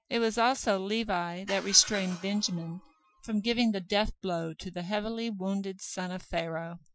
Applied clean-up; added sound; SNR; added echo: classical method Wiener filter.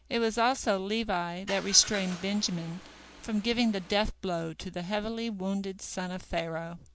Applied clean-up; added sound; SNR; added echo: none; Car; 15 dB; none.